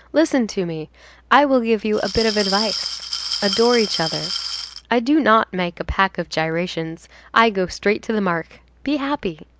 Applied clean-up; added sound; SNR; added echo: none; Glass; 6 dB; none.